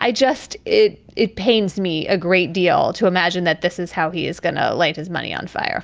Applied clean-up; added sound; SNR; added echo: none; none; none; none.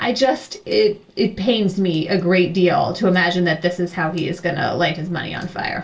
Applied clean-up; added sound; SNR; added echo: neural separator model SepFormer DNS4.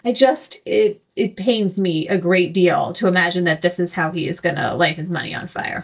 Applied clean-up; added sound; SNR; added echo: neural mask model DeepFilterNet 3.